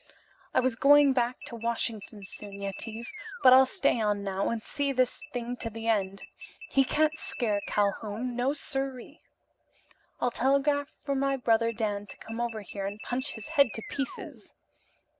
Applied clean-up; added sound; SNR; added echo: none; Alarm; 15 dB; none.